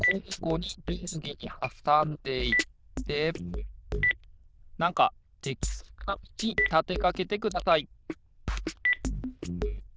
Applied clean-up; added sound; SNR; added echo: neural diffusion model UNIVERSE++.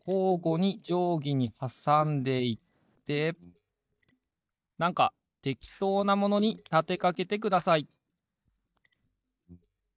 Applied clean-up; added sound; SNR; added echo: neural mask model DeepFilterNet 3.